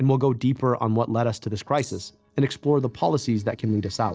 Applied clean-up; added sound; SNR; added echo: neural separator model SepFormer DNS4.